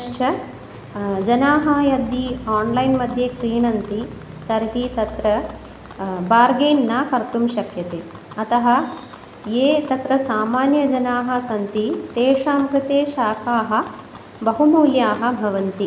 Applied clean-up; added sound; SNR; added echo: none; none; none; none.